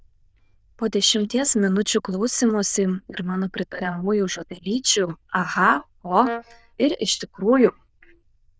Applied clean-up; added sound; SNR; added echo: neural diffusion model UNIVERSE++.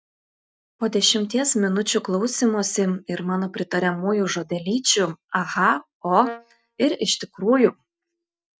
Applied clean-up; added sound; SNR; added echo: neural mask model DeepFilterNet 3.